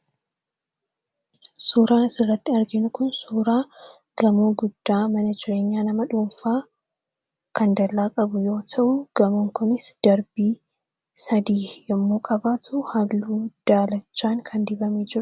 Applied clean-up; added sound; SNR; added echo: none; none; none; none.